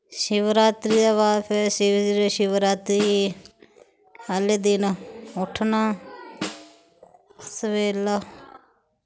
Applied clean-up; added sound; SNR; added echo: none; Snare drum; 17 dB; none.